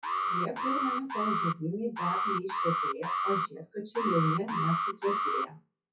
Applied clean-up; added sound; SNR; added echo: classical method WPE with log-MMSE.